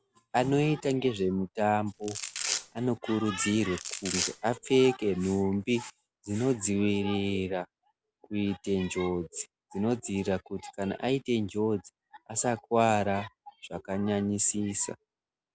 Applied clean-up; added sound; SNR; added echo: none; Domestic sounds, home sounds; 6 dB; none.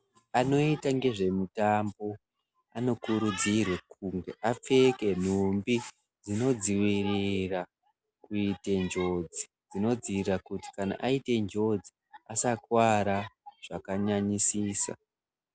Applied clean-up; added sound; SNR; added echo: none; none; none; none.